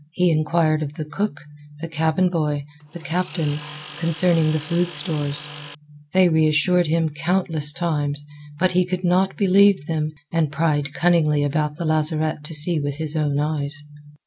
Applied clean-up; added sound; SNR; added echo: none; Tools; 15 dB; none.